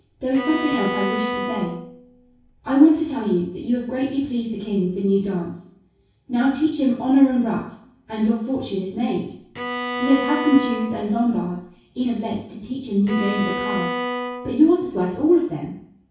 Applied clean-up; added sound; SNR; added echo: none; Bowed string instrument; 7 dB; reverberation time 0.6 s.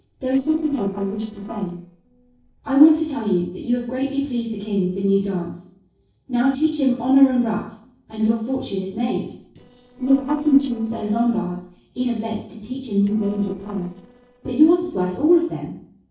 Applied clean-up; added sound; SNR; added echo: neural separator model SepFormer DNS4.